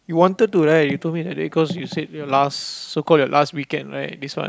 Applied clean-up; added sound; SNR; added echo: none; none; none; none.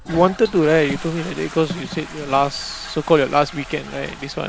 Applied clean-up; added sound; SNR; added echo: none; Toilet flush; 15 dB; none.